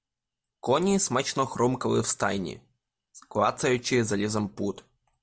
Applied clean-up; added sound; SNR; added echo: none; none; none; none.